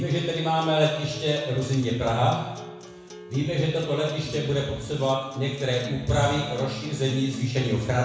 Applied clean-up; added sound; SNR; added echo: none; Acoustic guitar; 16 dB; reverberation time 1.0 s.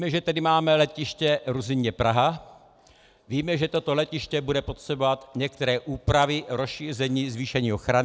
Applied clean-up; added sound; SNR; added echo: none; none; none; none.